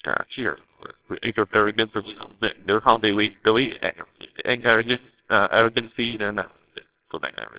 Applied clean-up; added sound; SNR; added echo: neural separator model SepFormer WHAMR!.